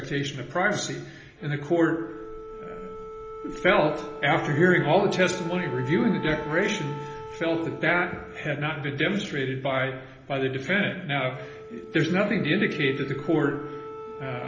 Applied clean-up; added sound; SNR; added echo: none; Wind instrument, woodwind instrument; 14 dB; reverberation time 0.8 s.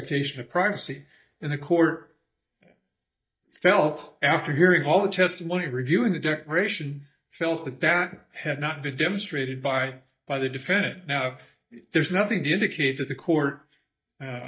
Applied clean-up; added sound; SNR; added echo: neural mask model DeepFilterNet 3.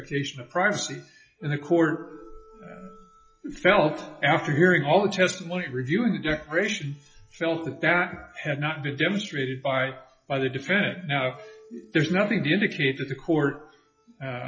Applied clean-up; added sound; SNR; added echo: classical method WPE with log-MMSE.